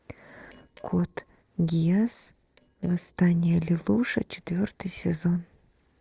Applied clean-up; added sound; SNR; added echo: neural separator model SepFormer DNS4.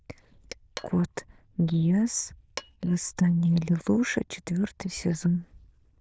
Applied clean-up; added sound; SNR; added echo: neural diffusion model UNIVERSE++.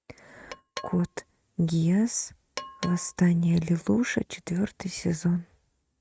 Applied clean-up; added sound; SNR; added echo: neural mask model RNNoise.